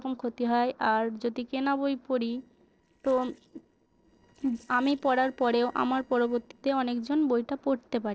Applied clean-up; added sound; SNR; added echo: neural separator model SepFormer DNS4.